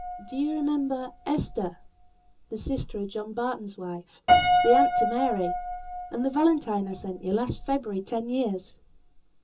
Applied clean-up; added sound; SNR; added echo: none; Piano; 1 dB; reverberation time 0.2 s.